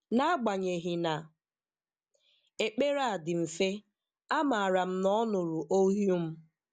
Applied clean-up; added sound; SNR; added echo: none; none; none; none.